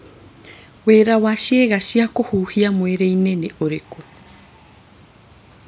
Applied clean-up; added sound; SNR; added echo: none; none; none; none.